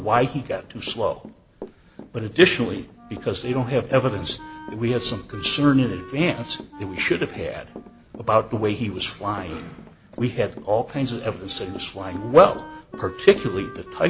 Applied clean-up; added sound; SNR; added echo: none; Walk, footsteps / Run + Wind instrument, woodwind instrument; 17 dB; none.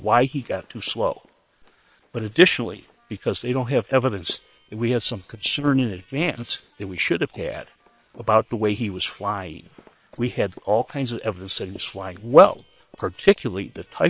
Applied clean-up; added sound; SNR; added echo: neural separator model SepFormer WHAM!.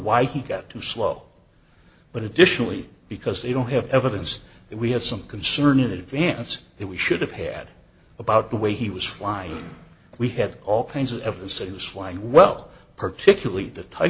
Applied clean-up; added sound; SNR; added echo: none; none; none; none.